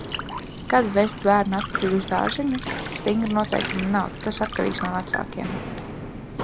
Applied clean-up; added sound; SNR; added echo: none; Liquid + Walk, footsteps; 6 dB; none.